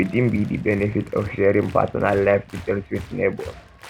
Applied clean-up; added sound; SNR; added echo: none; Applause; 18 dB; none.